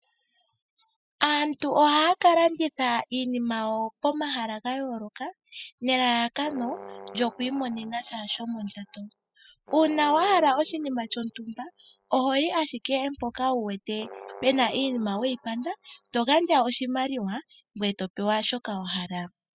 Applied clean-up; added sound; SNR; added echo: classical method spectral subtraction.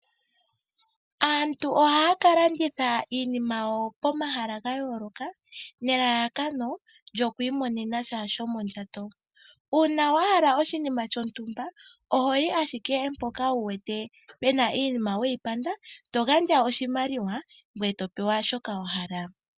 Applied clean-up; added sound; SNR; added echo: none; none; none; none.